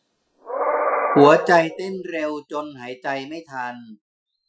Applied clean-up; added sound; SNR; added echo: classical method Wiener filter.